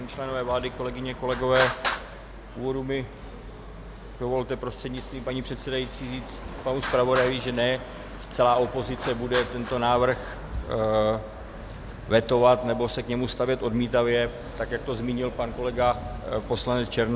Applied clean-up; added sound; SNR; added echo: none; Traffic noise, roadway noise; 11 dB; none.